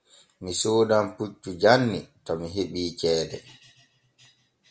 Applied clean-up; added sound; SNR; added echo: none; none; none; none.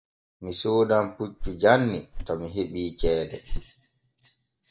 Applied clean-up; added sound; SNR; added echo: neural mask model DeepFilterNet 3.